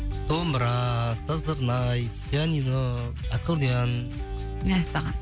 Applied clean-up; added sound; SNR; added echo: none; Guitar; 17 dB; none.